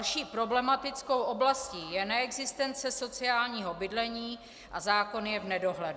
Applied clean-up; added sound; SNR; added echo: none; none; none; none.